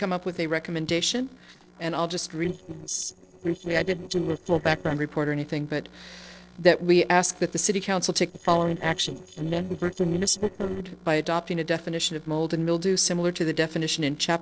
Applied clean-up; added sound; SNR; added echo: neural separator model SepFormer DNS4.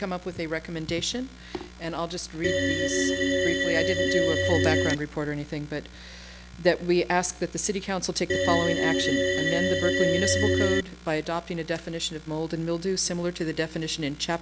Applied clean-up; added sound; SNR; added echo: none; Organ; -4 dB; none.